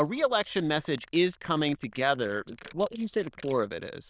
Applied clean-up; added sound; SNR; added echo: neural diffusion model UNIVERSE++.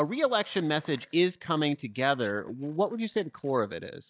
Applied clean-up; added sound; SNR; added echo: neural mask model DeepFilterNet 3.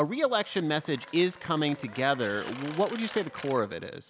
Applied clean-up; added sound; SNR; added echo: none; Applause / Cheering + Drill; 16 dB; none.